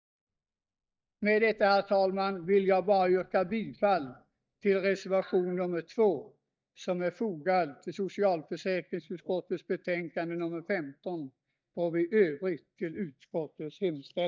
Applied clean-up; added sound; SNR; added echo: neural mask model DeepFilterNet 3.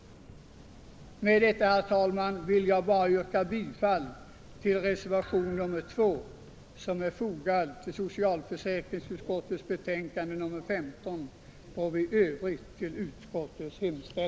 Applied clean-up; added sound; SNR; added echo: none; Thump, thud + Subway, metro, underground; 19 dB; none.